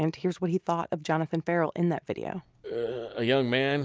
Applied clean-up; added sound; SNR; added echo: none; none; none; none.